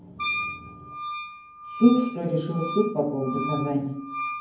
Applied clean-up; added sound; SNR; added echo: none; Wind instrument, woodwind instrument; 8 dB; reverberation time 0.9 s.